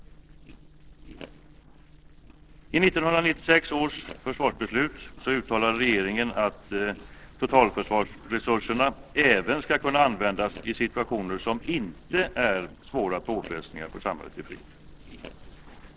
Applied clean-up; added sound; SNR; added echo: neural separator model SepFormer DNS4.